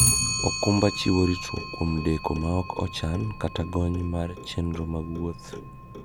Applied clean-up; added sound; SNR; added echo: none; Clock; 4 dB; none.